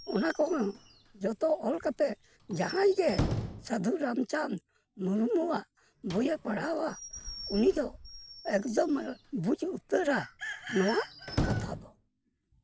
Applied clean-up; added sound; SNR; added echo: none; Squeak / Slam / Wood; 10 dB; none.